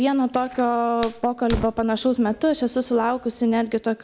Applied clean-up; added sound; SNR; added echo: none; Fire; 15 dB; none.